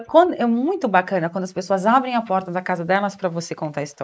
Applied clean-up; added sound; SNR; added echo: neural mask model Resemble Enhance denoiser.